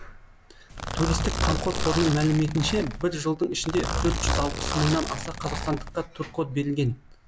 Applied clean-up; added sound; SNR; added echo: none; Zipper (clothing); 2 dB; none.